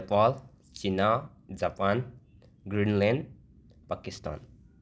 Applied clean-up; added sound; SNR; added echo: none; none; none; none.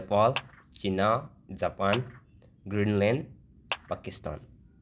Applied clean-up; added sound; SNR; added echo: none; Clapping; 13 dB; none.